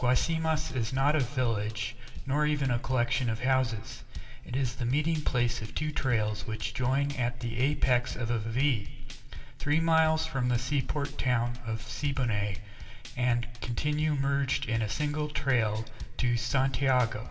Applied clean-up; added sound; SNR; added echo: none; Drum kit; 19 dB; reverberation time 2.1 s.